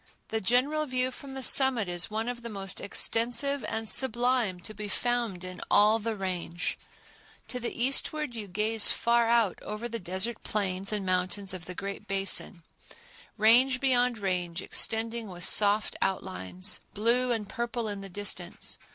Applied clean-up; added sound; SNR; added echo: none; none; none; none.